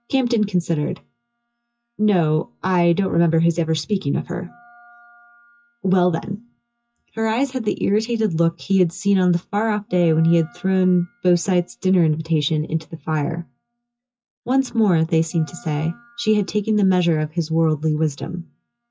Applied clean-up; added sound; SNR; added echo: classical method WPE with log-MMSE.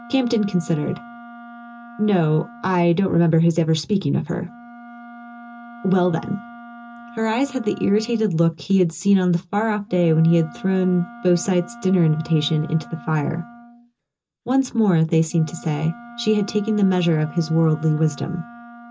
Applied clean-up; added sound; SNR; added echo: none; Wind instrument, woodwind instrument; 20 dB; reverberation time 0.2 s.